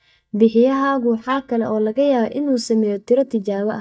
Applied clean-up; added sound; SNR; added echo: neural mask model DeepFilterNet 3.